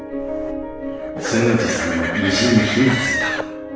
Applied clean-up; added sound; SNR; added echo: none; Livestock, farm animals, working animals; 5 dB; reverberation time 0.7 s.